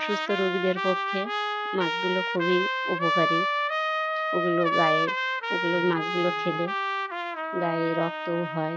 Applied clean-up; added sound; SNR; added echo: none; Trumpet; -1 dB; none.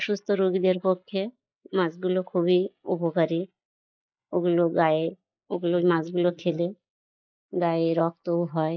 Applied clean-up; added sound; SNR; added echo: neural mask model Resemble Enhance denoiser.